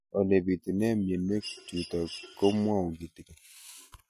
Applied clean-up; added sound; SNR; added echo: none; Mechanisms; 14 dB; none.